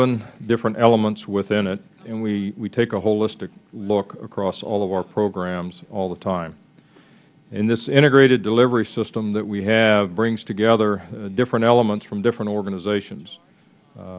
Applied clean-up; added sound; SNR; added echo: none; none; none; none.